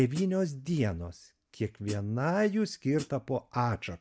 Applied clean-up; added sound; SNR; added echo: none; Hi-hat; 14 dB; none.